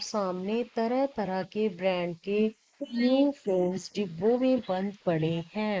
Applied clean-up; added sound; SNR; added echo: neural mask model Resemble Enhance denoiser.